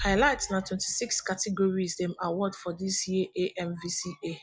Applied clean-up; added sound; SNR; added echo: none; Bass drum; 17 dB; none.